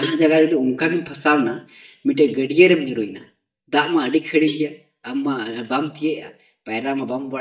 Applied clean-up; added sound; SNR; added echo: neural mask model DeepFilterNet 3.